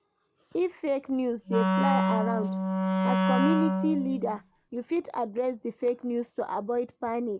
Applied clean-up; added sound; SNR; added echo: none; Wind instrument, woodwind instrument; -3 dB; none.